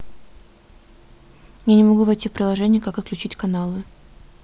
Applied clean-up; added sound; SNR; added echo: none; none; none; none.